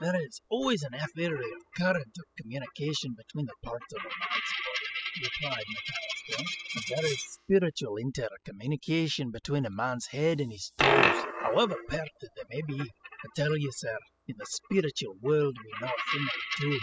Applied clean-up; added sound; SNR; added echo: classical method spectral subtraction.